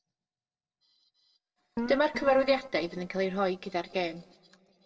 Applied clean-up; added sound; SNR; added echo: neural separator model SepFormer DNS4.